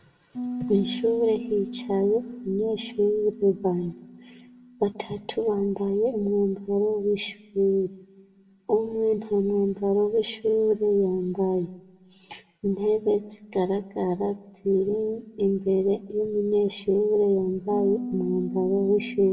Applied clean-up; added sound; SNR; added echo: none; Piano; 14 dB; reverberation time 0.5 s.